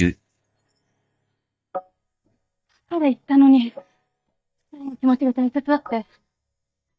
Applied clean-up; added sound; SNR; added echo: neural mask model DeepFilterNet 3.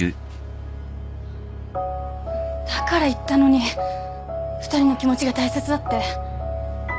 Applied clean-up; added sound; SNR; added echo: none; none; none; none.